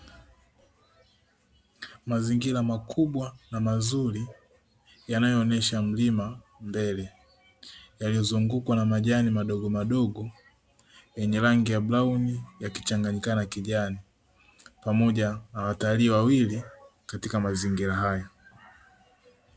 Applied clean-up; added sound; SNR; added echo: none; none; none; none.